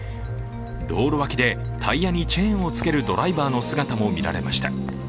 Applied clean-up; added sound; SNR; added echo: none; none; none; none.